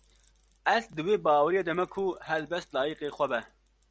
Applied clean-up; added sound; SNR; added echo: none; none; none; none.